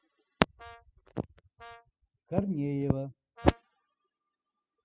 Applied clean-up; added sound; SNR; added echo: classical method spectral subtraction.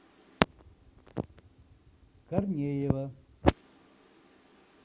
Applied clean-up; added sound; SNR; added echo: none; none; none; none.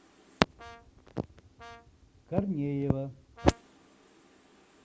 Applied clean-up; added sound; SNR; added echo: none; Brass instrument; 17 dB; none.